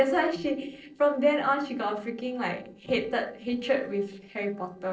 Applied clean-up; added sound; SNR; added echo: neural separator model SepFormer DNS4.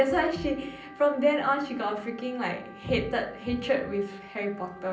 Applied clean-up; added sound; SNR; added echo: none; Wind instrument, woodwind instrument; 20 dB; reverberation time 0.6 s.